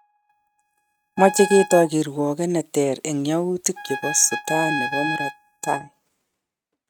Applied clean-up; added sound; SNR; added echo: neural mask model RNNoise.